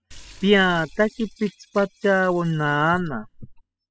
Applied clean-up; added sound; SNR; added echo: classical method spectral subtraction.